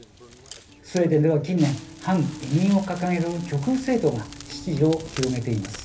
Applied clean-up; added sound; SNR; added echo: none; Crackle; 16 dB; reverberation time 0.3 s.